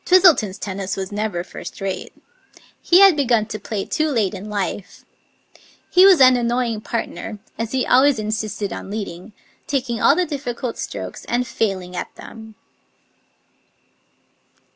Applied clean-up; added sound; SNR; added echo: none; none; none; none.